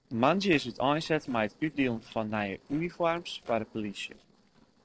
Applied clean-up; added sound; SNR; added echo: neural separator model SepFormer DNS4.